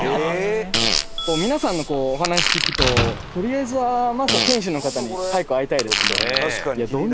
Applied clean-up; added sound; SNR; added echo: none; Slam + Fart; 2 dB; none.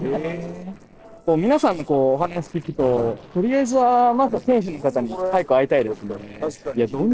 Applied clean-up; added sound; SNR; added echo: neural separator model SepFormer DNS4.